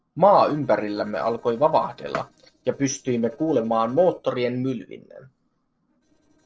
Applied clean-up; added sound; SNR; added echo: neural separator model SepFormer DNS4.